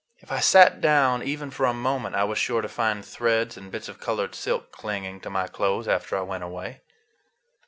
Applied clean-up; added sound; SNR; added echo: none; none; none; none.